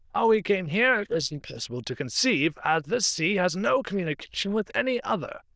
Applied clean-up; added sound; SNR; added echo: neural diffusion model UNIVERSE++.